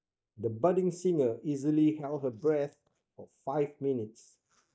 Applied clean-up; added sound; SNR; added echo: neural mask model DeepFilterNet 3.